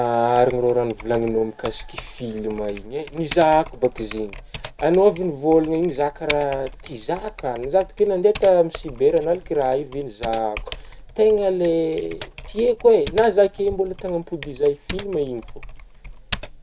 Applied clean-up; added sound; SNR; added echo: none; Typing; 14 dB; none.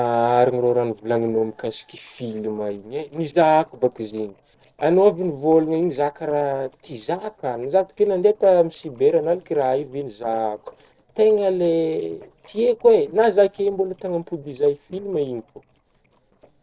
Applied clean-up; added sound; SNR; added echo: neural separator model SepFormer DNS4.